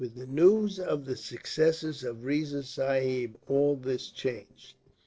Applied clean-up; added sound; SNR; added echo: neural separator model SepFormer DNS4.